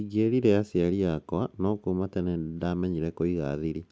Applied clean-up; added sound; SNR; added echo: none; none; none; none.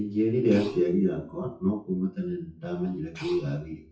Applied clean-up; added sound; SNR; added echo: classical method WPE with log-MMSE.